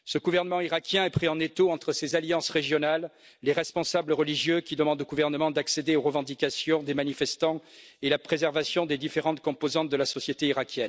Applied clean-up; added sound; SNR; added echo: none; none; none; none.